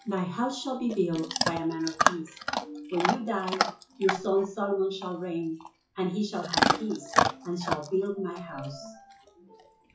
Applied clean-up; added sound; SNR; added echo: classical method WPE with log-MMSE.